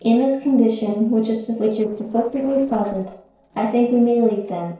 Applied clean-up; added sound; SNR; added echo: neural separator model SepFormer DNS4.